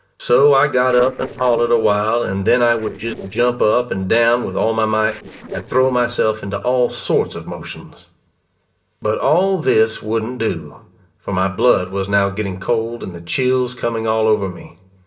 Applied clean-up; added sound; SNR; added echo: neural separator model SepFormer DNS4.